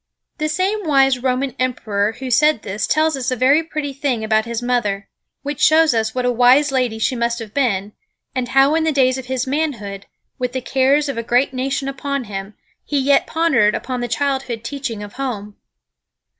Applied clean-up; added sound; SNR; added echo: none; none; none; none.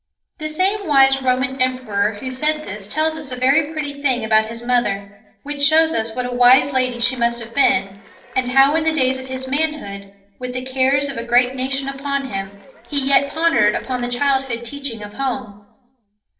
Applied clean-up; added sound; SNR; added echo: neural separator model SepFormer DNS4.